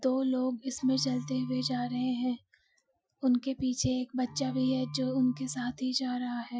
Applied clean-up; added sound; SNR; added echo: classical method Wiener filter.